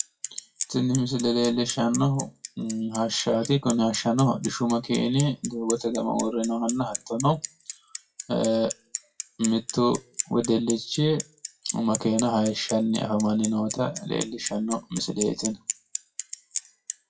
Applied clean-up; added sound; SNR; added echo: classical method WPE with log-MMSE.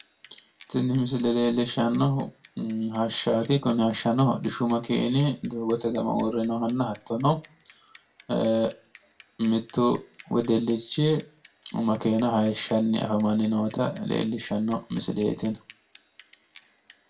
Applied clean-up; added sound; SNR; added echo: none; Bicycle; 10 dB; reverberation time 0.2 s.